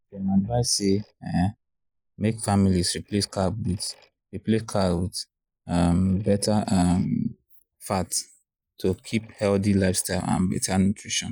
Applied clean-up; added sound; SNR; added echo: neural mask model Resemble Enhance denoiser.